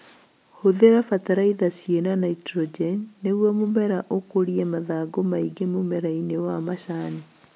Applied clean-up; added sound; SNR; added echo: none; none; none; none.